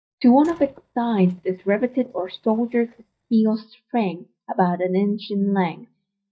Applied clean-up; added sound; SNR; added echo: neural mask model DeepFilterNet 3.